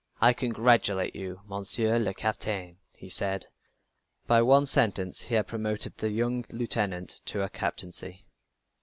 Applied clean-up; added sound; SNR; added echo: none; none; none; none.